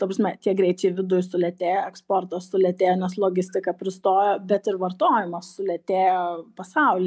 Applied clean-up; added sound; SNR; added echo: none; none; none; none.